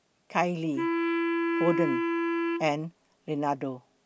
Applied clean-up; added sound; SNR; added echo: none; Wind instrument, woodwind instrument; -3 dB; none.